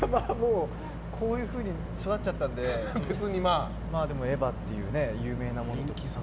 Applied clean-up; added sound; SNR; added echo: none; Boat, Water vehicle; 5 dB; none.